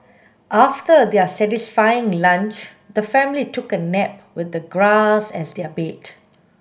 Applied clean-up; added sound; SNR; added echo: none; none; none; none.